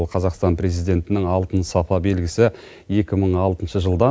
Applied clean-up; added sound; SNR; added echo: none; none; none; none.